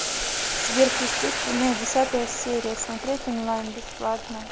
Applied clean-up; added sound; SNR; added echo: none; Boiling; 3 dB; none.